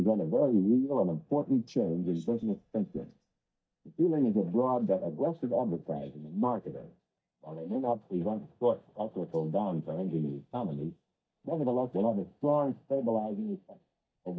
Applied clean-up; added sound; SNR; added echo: neural mask model DeepFilterNet 3.